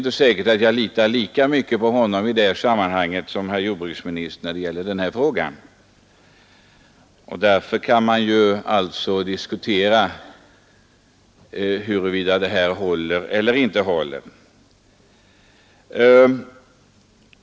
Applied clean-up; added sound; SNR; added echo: none; none; none; none.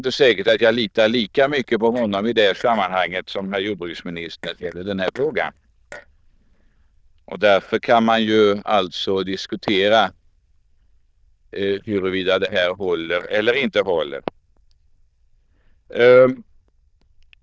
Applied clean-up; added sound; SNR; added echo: neural diffusion model UNIVERSE++.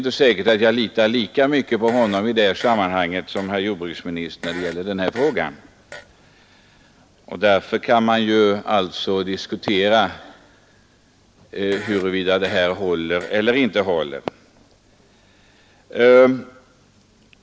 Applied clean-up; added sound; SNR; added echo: none; Fart + Fireworks; 19 dB; none.